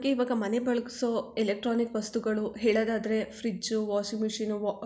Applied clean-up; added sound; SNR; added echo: none; none; none; none.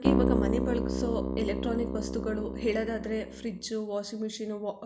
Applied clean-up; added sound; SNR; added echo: none; Keyboard (musical); -2 dB; none.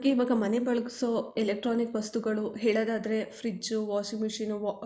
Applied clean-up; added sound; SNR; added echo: neural mask model Resemble Enhance denoiser.